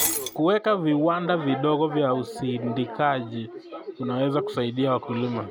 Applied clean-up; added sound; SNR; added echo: none; Shatter; 13 dB; none.